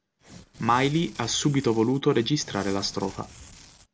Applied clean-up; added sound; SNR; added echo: none; Tearing; 19 dB; none.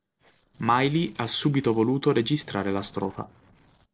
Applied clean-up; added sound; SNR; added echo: neural separator model SepFormer DNS4.